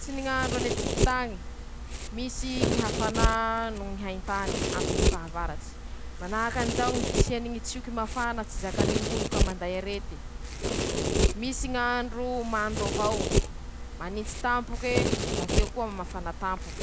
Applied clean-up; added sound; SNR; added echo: none; Domestic sounds, home sounds; -3 dB; none.